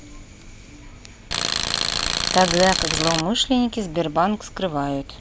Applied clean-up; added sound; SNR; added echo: none; Tools; 0 dB; none.